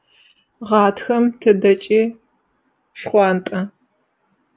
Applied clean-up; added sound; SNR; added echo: none; none; none; none.